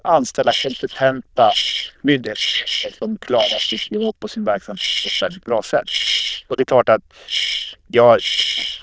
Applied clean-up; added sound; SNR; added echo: neural diffusion model UNIVERSE++.